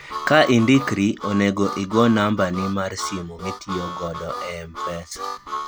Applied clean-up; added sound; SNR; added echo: none; Harmonica; 11 dB; none.